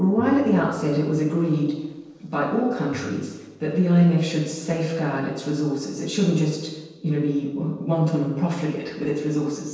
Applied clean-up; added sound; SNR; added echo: neural separator model SepFormer DNS4.